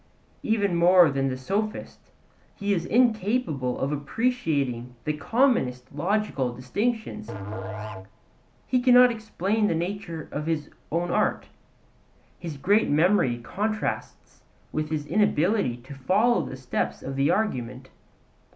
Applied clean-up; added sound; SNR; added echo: none; Musical instrument; 11 dB; none.